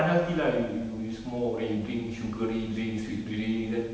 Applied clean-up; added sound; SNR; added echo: none; none; none; none.